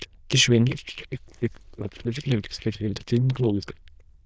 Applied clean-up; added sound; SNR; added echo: neural diffusion model UNIVERSE++.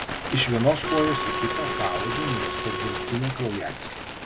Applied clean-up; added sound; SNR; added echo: none; Harmonica + Bird; 2 dB; none.